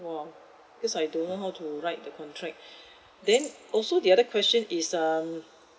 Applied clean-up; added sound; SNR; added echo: none; Rattle / Keys jangling; 19 dB; none.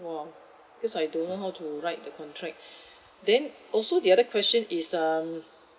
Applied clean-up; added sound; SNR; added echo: none; none; none; none.